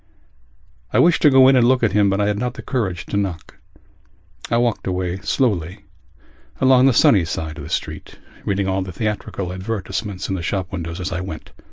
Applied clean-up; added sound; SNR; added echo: none; none; none; none.